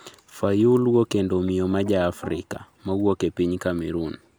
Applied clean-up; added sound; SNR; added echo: none; none; none; none.